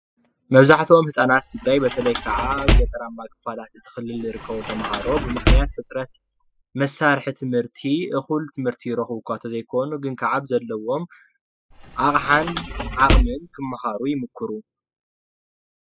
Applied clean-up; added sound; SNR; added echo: classical method spectral subtraction.